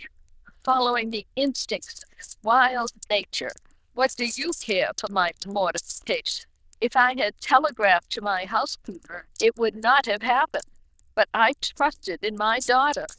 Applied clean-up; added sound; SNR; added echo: neural diffusion model UNIVERSE++.